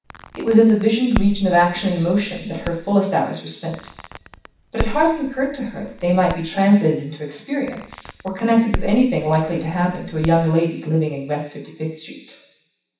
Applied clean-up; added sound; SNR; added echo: none; Crackle; 10 dB; reverberation time 0.7 s.